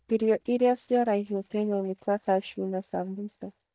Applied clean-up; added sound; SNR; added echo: neural mask model DeepFilterNet 3.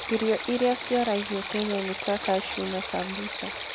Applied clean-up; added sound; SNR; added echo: none; Stream; 7 dB; none.